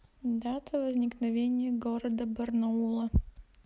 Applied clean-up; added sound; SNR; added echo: none; none; none; none.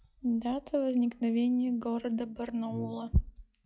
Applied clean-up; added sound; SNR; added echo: classical method log-MMSE.